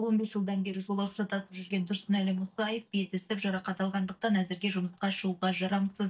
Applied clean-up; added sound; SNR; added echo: neural mask model DeepFilterNet 3.